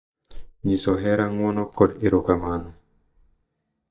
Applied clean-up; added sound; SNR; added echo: neural mask model DeepFilterNet 3.